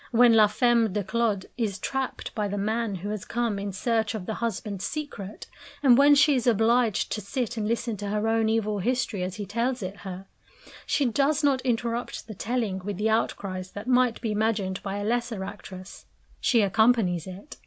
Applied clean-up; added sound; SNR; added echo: none; none; none; none.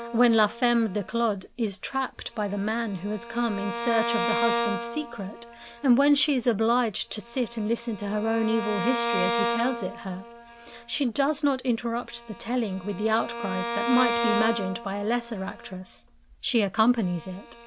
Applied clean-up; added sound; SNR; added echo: none; Bowed string instrument; 7 dB; none.